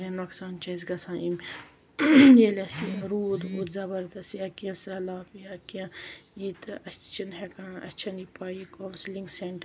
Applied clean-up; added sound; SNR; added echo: none; none; none; none.